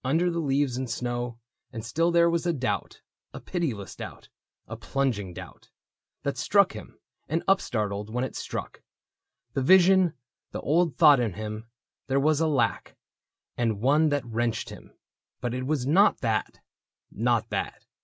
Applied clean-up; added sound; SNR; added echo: none; none; none; none.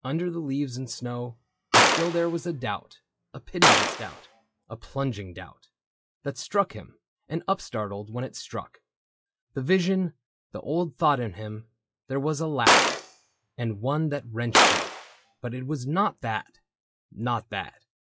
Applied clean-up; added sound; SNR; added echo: classical method log-MMSE.